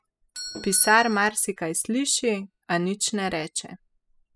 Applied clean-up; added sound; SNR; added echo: classical method spectral subtraction.